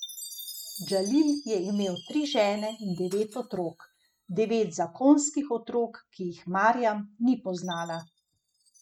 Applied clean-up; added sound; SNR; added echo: neural mask model RNNoise.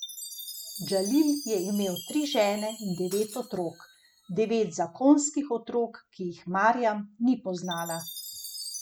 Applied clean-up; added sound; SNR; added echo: none; Chime + Shatter; 14 dB; none.